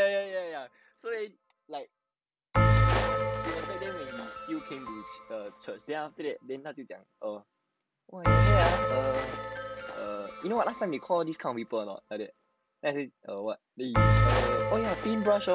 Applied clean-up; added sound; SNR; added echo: none; Bell; -3 dB; none.